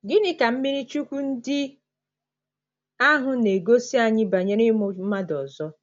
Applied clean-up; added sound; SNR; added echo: none; none; none; none.